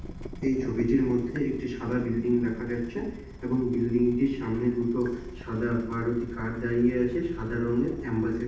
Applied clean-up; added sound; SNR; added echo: none; Drip / Water tap, faucet; 13 dB; reverberation time 0.9 s.